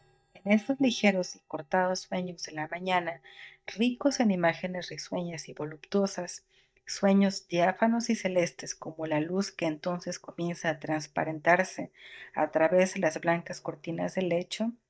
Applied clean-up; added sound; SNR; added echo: neural mask model DeepFilterNet 3.